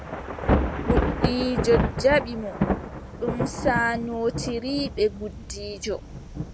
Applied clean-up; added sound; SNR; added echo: none; Thunder / Rain; 0 dB; none.